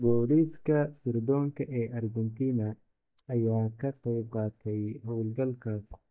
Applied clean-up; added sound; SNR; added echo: neural mask model DeepFilterNet 3.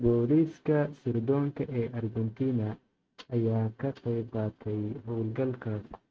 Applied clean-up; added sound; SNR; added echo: neural mask model RNNoise.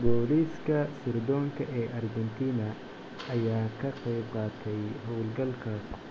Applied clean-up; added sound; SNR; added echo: none; Mechanisms; 14 dB; none.